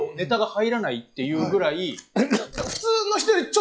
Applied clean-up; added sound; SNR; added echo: classical method log-MMSE.